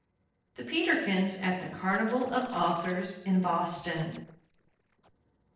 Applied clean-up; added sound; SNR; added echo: neural separator model SepFormer DNS4.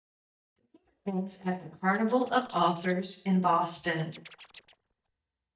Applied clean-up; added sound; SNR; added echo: neural mask model DeepFilterNet 3.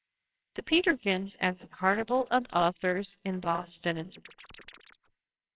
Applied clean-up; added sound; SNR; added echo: neural separator model SepFormer WHAMR!.